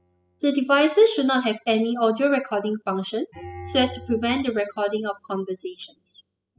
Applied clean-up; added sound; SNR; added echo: classical method spectral subtraction.